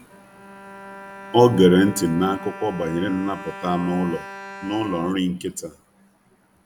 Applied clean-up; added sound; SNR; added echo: none; Bowed string instrument; 16 dB; none.